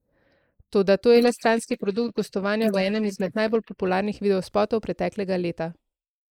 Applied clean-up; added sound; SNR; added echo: neural mask model Resemble Enhance denoiser.